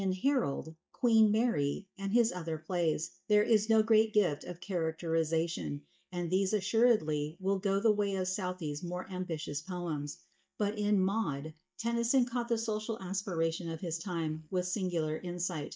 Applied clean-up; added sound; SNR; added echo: neural mask model DeepFilterNet 3.